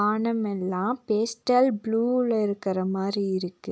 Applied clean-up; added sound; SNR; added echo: none; none; none; none.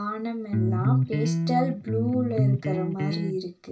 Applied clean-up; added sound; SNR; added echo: none; Electric guitar; -4 dB; reverberation time 0.2 s.